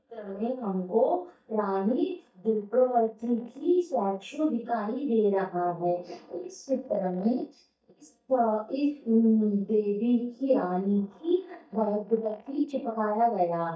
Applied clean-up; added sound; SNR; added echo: neural mask model DeepFilterNet 3.